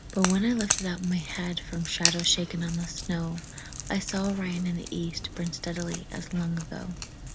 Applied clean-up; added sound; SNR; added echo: none; Crack / Crackle; 5 dB; none.